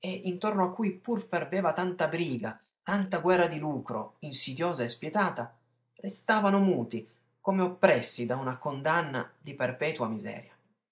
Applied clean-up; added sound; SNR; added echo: neural mask model Resemble Enhance denoiser.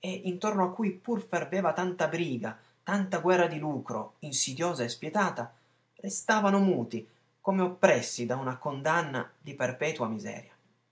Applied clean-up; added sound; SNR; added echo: none; none; none; none.